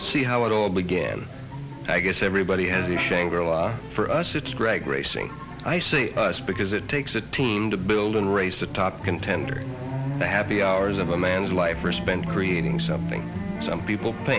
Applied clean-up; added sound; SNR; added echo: none; none; none; none.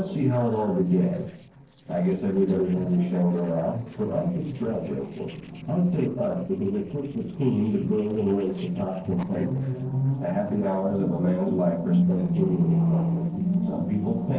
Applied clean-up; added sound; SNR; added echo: neural separator model SepFormer DNS4.